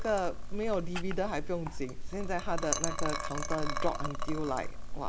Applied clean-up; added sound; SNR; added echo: none; Liquid; -2 dB; none.